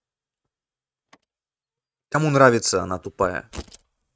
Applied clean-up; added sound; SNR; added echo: neural mask model RNNoise.